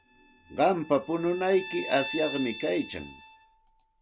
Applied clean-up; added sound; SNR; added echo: none; Bowed string instrument; 12 dB; none.